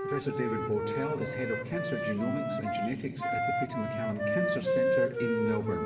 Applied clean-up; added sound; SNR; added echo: none; Wind instrument, woodwind instrument; -2 dB; reverberation time 2.9 s.